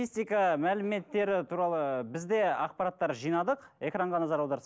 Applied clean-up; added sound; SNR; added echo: none; none; none; none.